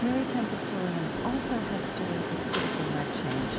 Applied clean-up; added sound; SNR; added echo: none; Mechanisms; -1 dB; none.